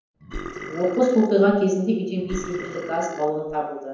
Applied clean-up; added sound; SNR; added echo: none; Burping, eructation; 13 dB; reverberation time 0.9 s.